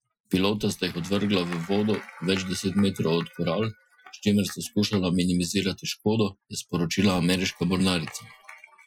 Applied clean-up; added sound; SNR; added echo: classical method Wiener filter.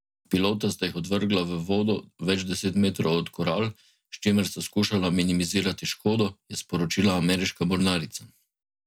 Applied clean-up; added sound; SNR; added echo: none; none; none; none.